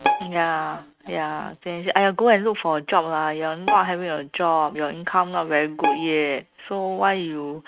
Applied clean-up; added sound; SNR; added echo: neural mask model RNNoise.